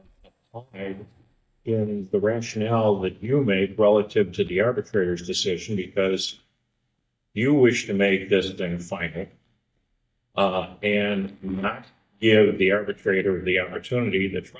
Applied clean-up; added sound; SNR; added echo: neural mask model DeepFilterNet 3.